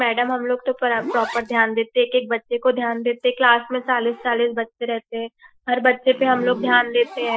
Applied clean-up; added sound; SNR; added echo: classical method Wiener filter.